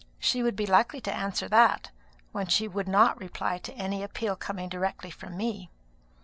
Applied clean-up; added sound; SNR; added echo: none; none; none; none.